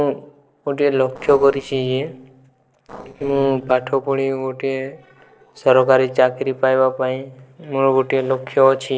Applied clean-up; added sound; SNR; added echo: neural separator model SepFormer DNS4.